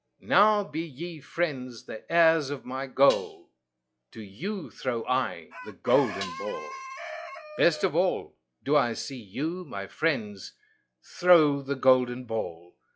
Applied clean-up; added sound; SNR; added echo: classical method log-MMSE.